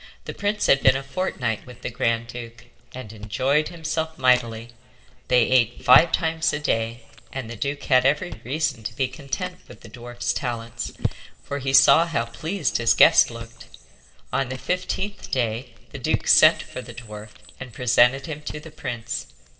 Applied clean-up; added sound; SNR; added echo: neural separator model SepFormer DNS4.